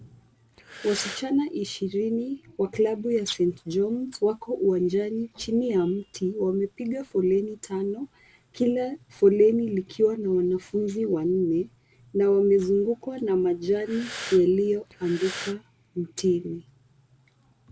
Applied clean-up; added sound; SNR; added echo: none; Breathing; 14 dB; none.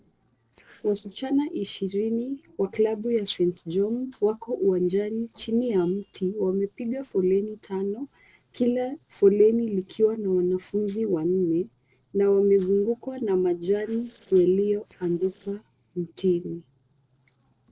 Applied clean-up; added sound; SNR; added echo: neural separator model SepFormer DNS4.